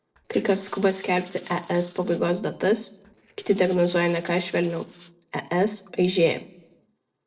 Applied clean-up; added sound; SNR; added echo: neural separator model SepFormer DNS4.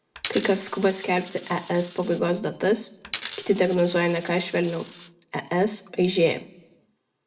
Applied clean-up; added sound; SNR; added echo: none; Coin (dropping); 13 dB; reverberation time 0.5 s.